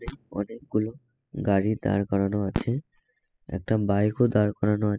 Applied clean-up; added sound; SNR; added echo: classical method spectral subtraction.